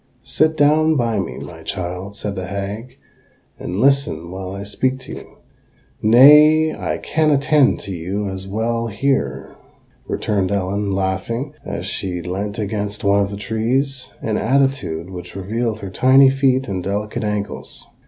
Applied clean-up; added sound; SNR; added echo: neural mask model Resemble Enhance denoiser.